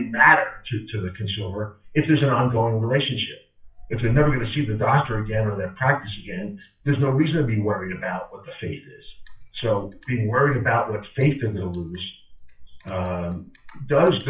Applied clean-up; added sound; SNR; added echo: classical method WPE with log-MMSE.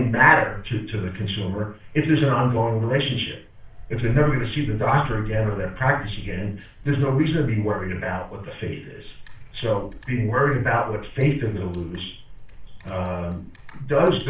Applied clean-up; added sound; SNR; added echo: none; Frog; 14 dB; reverberation time 0.3 s.